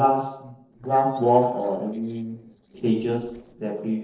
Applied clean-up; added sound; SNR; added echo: neural separator model SepFormer DNS4.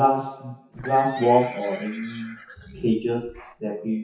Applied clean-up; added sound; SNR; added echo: classical method WPE with log-MMSE.